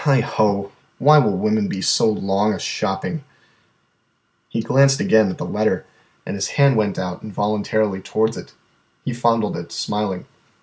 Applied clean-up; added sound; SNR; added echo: none; none; none; none.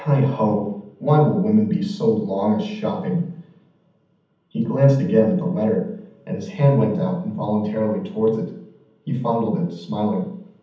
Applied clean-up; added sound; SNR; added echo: none; none; none; reverberation time 0.8 s.